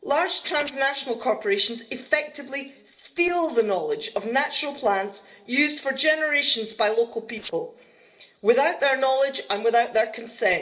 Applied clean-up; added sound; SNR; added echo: neural separator model SepFormer DNS4.